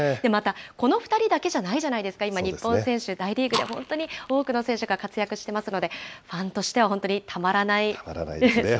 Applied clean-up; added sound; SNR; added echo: none; Fire; 11 dB; none.